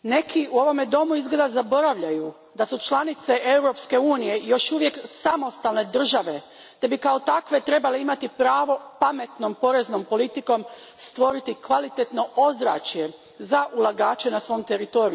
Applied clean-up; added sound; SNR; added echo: none; none; none; none.